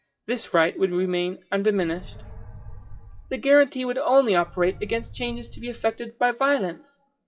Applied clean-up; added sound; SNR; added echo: classical method WPE with log-MMSE.